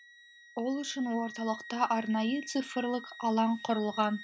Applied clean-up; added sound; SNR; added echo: none; Wind instrument, woodwind instrument; 16 dB; none.